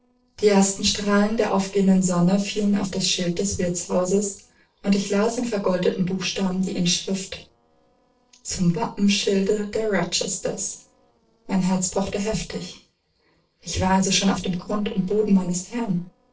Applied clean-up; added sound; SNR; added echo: neural separator model SepFormer DNS4.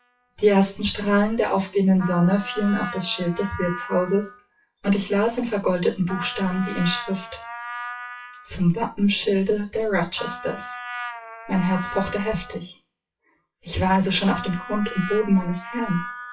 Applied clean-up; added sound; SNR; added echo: classical method WPE with log-MMSE.